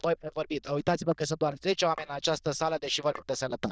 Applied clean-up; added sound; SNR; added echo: neural diffusion model UNIVERSE++.